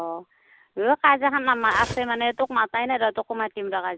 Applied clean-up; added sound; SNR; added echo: none; Cutlery, silverware; 14 dB; none.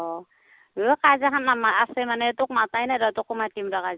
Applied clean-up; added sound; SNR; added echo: none; none; none; none.